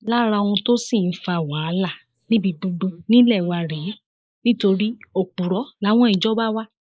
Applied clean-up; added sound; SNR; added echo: neural mask model Resemble Enhance denoiser.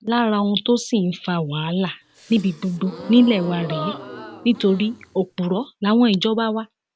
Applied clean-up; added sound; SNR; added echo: none; Gasp; 14 dB; none.